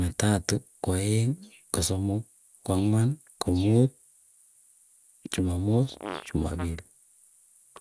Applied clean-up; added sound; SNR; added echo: none; Fart; 15 dB; none.